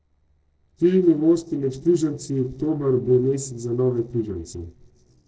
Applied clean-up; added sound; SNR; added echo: neural separator model SepFormer DNS4.